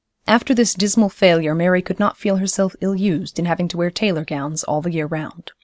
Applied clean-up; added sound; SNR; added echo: none; none; none; none.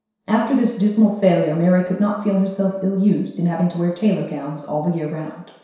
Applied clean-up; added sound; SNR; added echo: none; none; none; reverberation time 0.7 s.